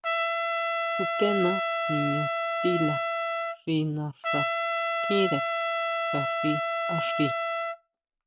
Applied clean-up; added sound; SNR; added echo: none; Trumpet; -3 dB; none.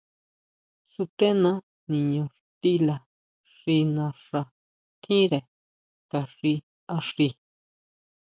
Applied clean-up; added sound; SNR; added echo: none; none; none; none.